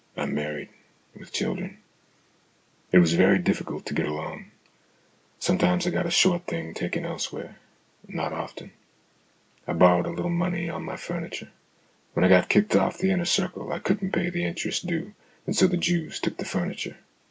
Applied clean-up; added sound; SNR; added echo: none; none; none; none.